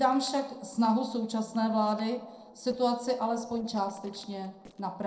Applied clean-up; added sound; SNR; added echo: neural separator model SepFormer DNS4.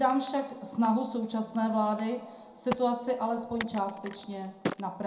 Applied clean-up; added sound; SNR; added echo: none; Crack; 13 dB; reverberation time 0.4 s.